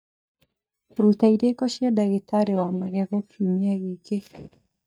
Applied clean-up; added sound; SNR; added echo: neural mask model DeepFilterNet 3.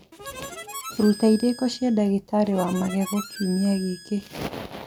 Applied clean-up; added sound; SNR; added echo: none; Harmonica; 15 dB; none.